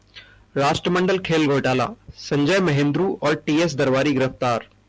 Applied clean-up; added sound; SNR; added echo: none; none; none; none.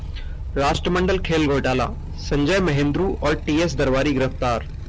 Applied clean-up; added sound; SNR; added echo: none; Motorcycle; 7 dB; none.